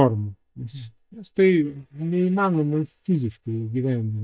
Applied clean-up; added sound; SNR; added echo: neural mask model DeepFilterNet 3.